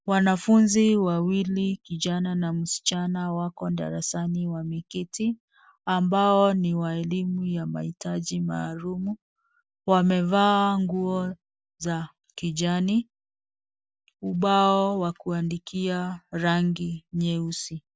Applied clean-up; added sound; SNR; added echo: none; none; none; none.